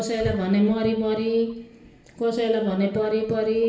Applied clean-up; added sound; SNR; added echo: none; Wild animals; 18 dB; reverberation time 0.8 s.